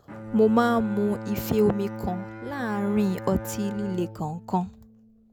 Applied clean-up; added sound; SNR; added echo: none; Bowed string instrument; 11 dB; none.